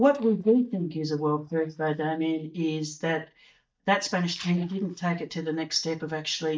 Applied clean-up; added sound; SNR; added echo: neural mask model DeepFilterNet 3.